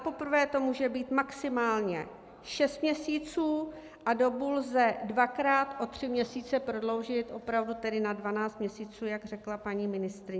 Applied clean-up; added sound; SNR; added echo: none; none; none; none.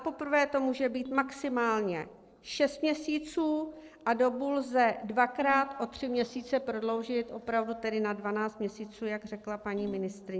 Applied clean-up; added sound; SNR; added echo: neural separator model SepFormer DNS4.